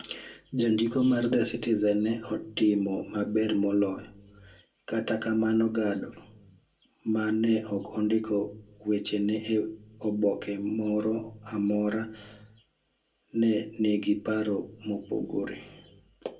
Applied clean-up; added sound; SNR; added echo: none; none; none; reverberation time 0.2 s.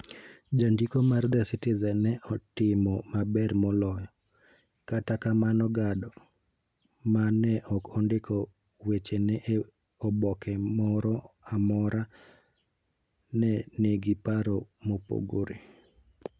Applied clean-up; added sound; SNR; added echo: none; none; none; none.